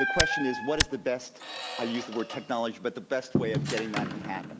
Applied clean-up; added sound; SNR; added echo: none; Tick + Squeak; 0 dB; none.